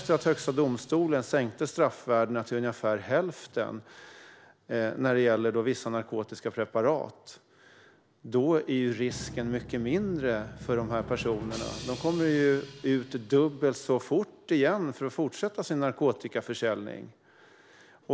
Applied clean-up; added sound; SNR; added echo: none; Drum; 19 dB; none.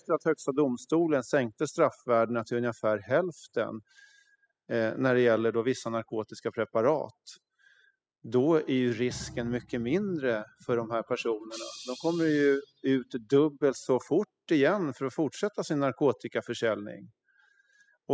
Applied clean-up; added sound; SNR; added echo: classical method spectral subtraction.